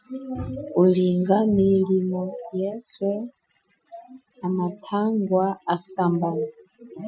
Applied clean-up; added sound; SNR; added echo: classical method Wiener filter.